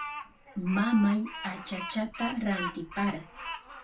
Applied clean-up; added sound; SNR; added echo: none; Bird vocalization, bird call, bird song; 9 dB; reverberation time 0.2 s.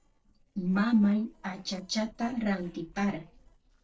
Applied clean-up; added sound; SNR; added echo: neural separator model SepFormer DNS4.